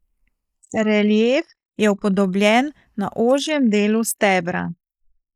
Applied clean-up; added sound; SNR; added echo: neural mask model Resemble Enhance denoiser.